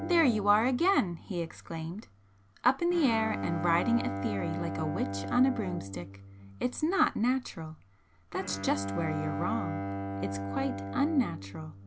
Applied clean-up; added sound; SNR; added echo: none; Bowed string instrument; 7 dB; none.